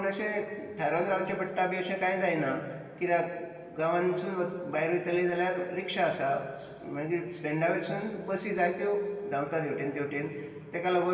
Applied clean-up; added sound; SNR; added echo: none; none; none; reverberation time 2.1 s.